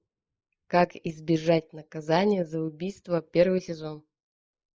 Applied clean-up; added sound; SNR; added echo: neural mask model Resemble Enhance denoiser.